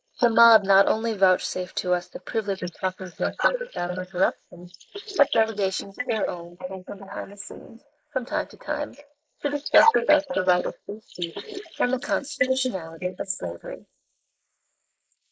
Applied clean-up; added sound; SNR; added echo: neural mask model Resemble Enhance denoiser.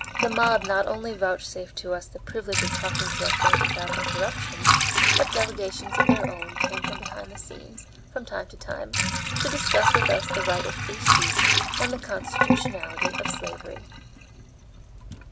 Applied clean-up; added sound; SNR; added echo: none; Sink (filling or washing) / Water; -5 dB; none.